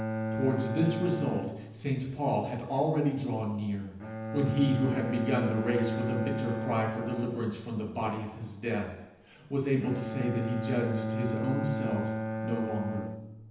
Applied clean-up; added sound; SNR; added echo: none; Bowed string instrument; 4 dB; reverberation time 0.9 s.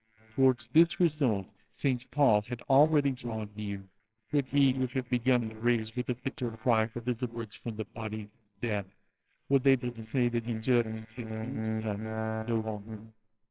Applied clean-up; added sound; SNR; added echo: neural separator model SepFormer WHAMR!.